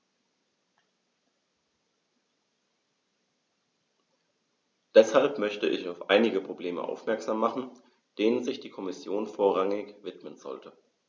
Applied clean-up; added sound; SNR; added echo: none; none; none; none.